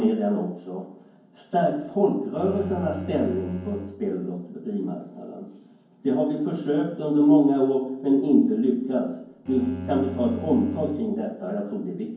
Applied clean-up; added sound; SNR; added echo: none; Bowed string instrument; 13 dB; reverberation time 0.9 s.